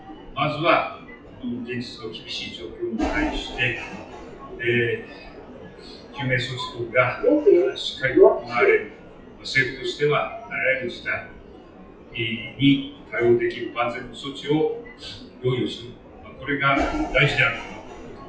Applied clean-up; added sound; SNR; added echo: classical method WPE with log-MMSE.